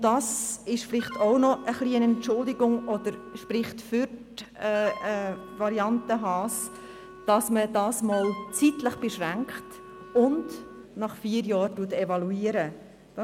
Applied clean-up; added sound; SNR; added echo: none; Wind instrument, woodwind instrument; 17 dB; none.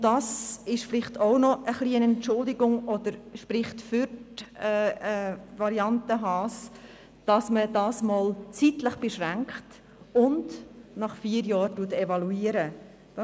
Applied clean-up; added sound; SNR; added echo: none; none; none; none.